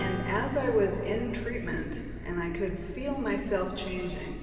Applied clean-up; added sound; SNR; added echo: none; Acoustic guitar / Strum; 10 dB; reverberation time 2.5 s.